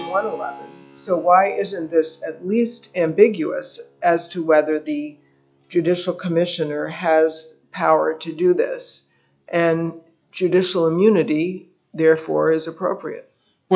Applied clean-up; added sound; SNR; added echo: classical method log-MMSE.